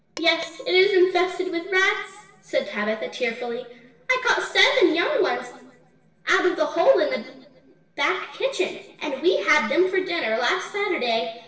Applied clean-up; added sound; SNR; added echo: neural separator model SepFormer DNS4.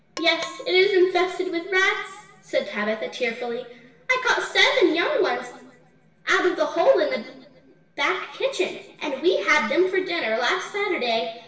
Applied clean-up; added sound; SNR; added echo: none; Percussion; 19 dB; reverberation time 0.9 s.